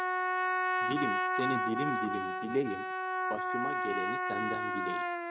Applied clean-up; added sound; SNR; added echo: neural mask model RNNoise.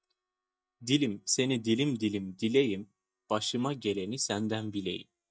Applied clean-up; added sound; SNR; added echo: neural mask model DeepFilterNet 3.